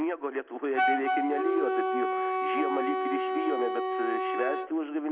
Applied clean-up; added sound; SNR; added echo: none; Wind instrument, woodwind instrument; -2 dB; none.